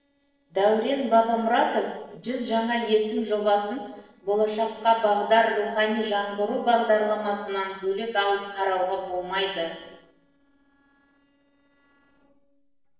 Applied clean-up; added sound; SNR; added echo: neural separator model SepFormer DNS4.